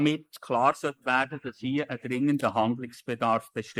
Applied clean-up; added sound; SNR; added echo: neural mask model Resemble Enhance denoiser.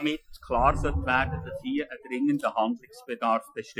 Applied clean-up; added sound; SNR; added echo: classical method Wiener filter.